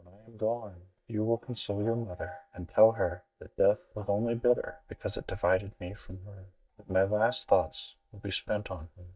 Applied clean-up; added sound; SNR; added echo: neural mask model DeepFilterNet 3.